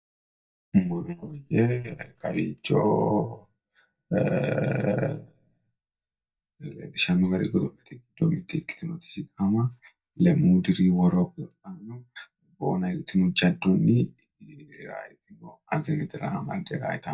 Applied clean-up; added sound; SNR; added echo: neural mask model DeepFilterNet 3.